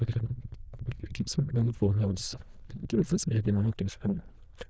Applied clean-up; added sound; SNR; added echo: neural diffusion model UNIVERSE++.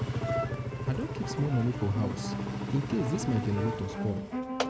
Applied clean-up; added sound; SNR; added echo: none; Engine; 1 dB; none.